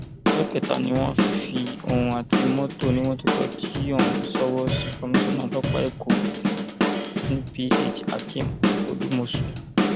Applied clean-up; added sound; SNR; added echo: none; Drum / Drum kit; -3 dB; none.